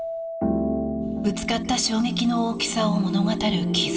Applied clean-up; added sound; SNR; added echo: none; Keyboard (musical); 15 dB; reverberation time 2.8 s.